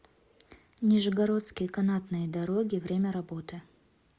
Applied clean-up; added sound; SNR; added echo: none; none; none; none.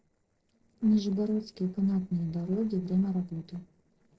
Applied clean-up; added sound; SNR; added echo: neural separator model SepFormer DNS4.